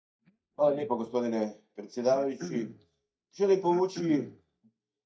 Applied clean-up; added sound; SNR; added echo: neural mask model DeepFilterNet 3.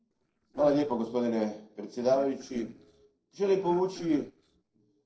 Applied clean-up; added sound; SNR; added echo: neural separator model SepFormer DNS4.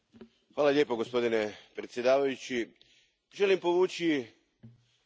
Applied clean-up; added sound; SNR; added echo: none; none; none; none.